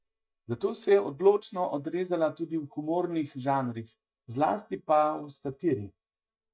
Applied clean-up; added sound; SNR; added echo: neural mask model DeepFilterNet 3.